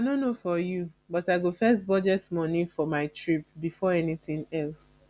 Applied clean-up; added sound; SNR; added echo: none; none; none; none.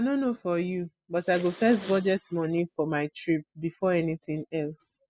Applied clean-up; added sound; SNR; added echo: classical method spectral subtraction.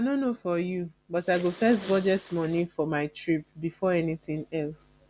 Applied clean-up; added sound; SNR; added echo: none; Respiratory sounds; 19 dB; none.